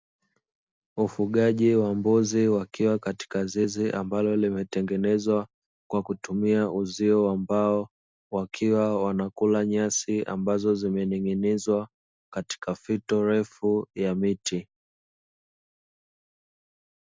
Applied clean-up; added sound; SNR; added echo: none; none; none; none.